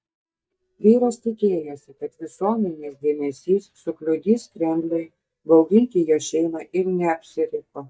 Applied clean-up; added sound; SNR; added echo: neural mask model DeepFilterNet 3.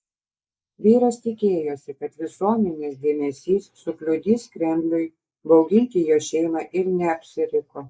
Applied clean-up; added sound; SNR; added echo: neural mask model Resemble Enhance denoiser.